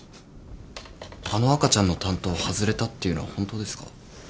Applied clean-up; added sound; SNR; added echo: none; Wind; 19 dB; none.